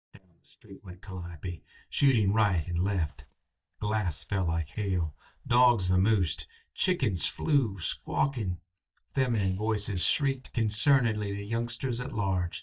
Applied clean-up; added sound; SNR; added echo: neural mask model DeepFilterNet 3.